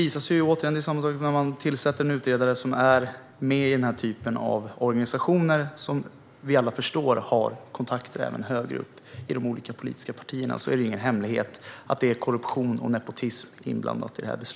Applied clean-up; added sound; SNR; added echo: none; none; none; none.